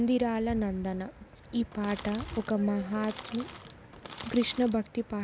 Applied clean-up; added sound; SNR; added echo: none; Crackle; 15 dB; none.